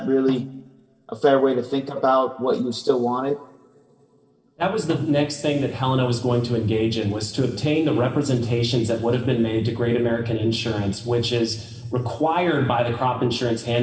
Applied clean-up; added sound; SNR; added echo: neural separator model SepFormer DNS4.